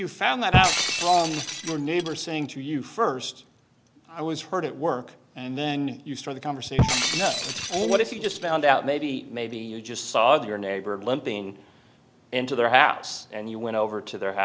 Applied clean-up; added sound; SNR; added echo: none; Shatter; 4 dB; none.